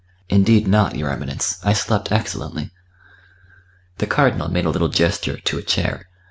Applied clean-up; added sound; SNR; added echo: none; none; none; none.